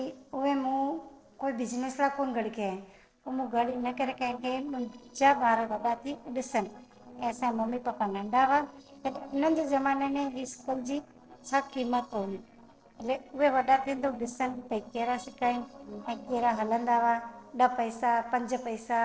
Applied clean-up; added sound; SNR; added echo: neural separator model SepFormer DNS4.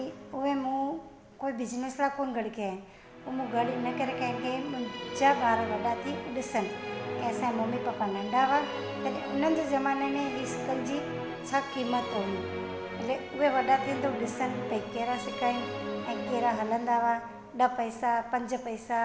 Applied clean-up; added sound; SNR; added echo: none; Musical instrument; 7 dB; none.